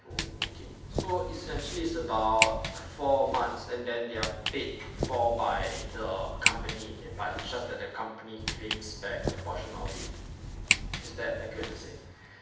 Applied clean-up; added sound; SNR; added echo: none; Walk, footsteps; 2 dB; reverberation time 0.9 s.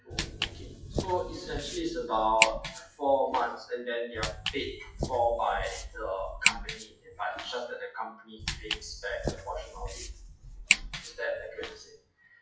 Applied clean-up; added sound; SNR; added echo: classical method WPE with log-MMSE.